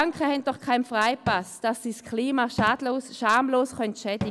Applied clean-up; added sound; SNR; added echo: none; Cupboard open or close / Drawer open or close; 14 dB; none.